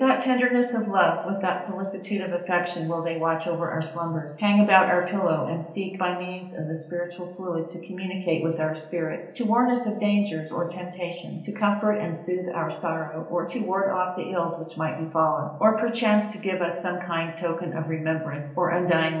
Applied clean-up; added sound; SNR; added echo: none; none; none; reverberation time 0.8 s.